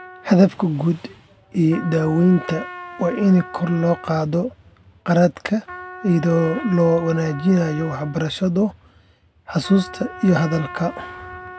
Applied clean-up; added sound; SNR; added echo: none; Trumpet; 17 dB; none.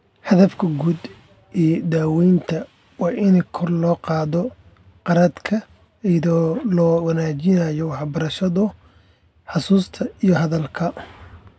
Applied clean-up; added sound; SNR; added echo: none; none; none; none.